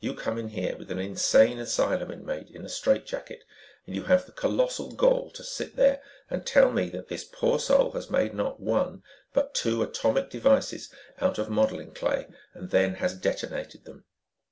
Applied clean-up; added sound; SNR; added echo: none; none; none; none.